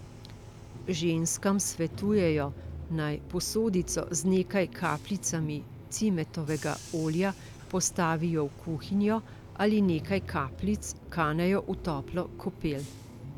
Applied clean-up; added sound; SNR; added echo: none; Bus / Engine; 13 dB; none.